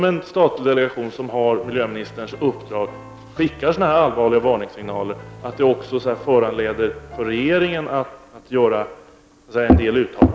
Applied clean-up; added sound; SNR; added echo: none; Piano; 18 dB; none.